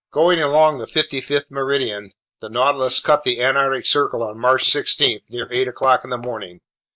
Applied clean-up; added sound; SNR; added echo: neural mask model Resemble Enhance denoiser.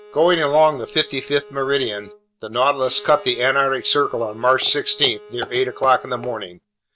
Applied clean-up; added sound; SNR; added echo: none; Bowed string instrument + Walk, footsteps; 19 dB; none.